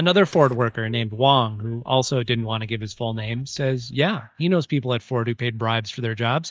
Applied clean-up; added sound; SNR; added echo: neural mask model DeepFilterNet 3.